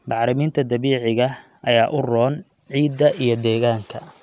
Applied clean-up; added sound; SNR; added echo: none; none; none; none.